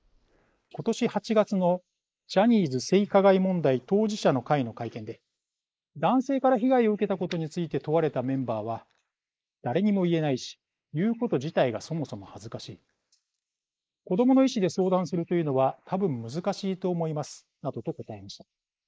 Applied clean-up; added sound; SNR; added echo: neural mask model Resemble Enhance denoiser.